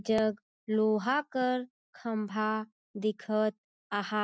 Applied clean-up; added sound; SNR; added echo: none; none; none; none.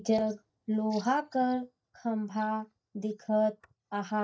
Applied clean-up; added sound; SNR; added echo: neural mask model DeepFilterNet 3.